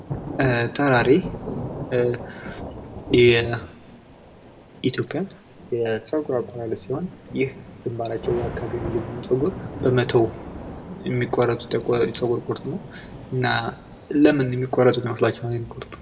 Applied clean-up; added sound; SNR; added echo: none; Thunder / Rain; 12 dB; reverberation time 0.9 s.